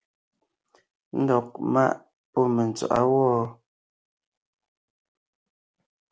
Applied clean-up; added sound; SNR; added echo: none; none; none; none.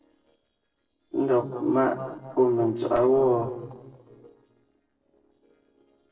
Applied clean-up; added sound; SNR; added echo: neural separator model SepFormer DNS4.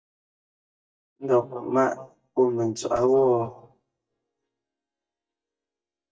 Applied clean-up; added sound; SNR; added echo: neural mask model DeepFilterNet 3.